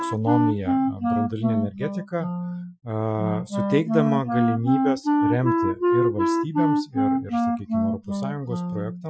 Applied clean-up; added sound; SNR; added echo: classical method Wiener filter.